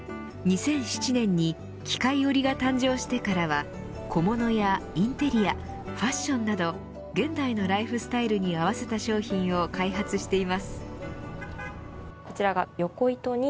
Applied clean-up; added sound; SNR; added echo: none; Car passing by; 16 dB; none.